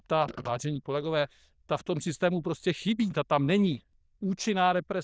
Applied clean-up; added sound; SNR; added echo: neural diffusion model UNIVERSE++.